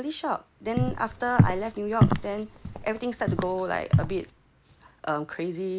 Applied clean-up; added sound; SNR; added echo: none; Walk, footsteps; -4 dB; none.